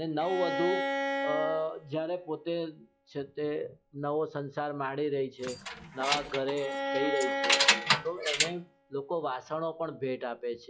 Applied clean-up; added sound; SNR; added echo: classical method log-MMSE.